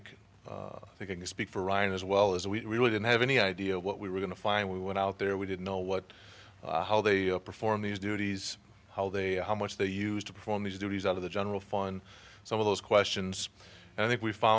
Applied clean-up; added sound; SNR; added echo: none; none; none; none.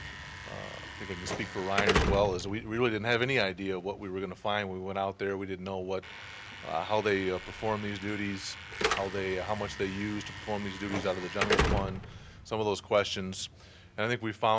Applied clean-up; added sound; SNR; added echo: none; Slam / Alarm; 4 dB; none.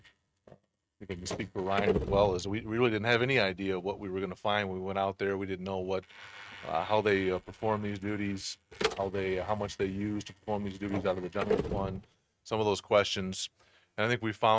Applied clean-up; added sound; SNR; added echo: neural mask model RNNoise.